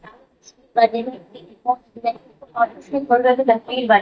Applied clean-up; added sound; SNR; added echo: neural mask model DeepFilterNet 3.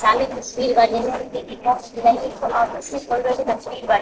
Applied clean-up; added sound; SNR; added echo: neural separator model SepFormer DNS4.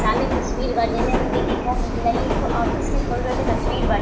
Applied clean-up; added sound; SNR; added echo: none; Subway, metro, underground; -4 dB; reverberation time 0.9 s.